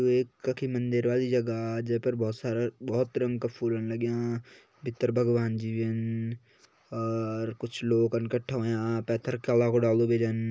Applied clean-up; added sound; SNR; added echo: none; none; none; none.